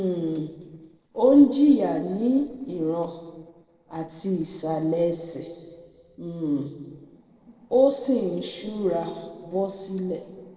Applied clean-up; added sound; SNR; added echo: neural separator model SepFormer DNS4.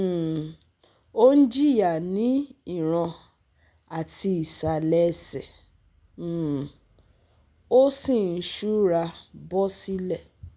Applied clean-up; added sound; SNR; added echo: none; none; none; none.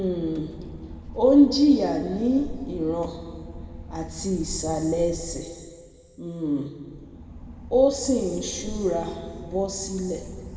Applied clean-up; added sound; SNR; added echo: none; Engine / Boat, Water vehicle; 14 dB; reverberation time 1.6 s.